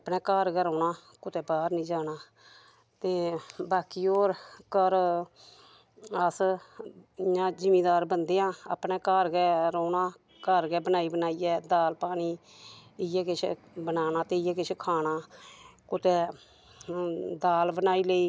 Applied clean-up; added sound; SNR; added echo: none; none; none; none.